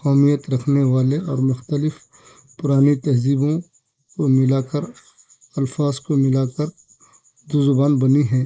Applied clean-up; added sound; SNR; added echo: neural mask model Resemble Enhance denoiser.